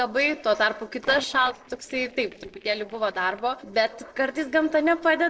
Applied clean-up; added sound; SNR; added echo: neural separator model SepFormer DNS4.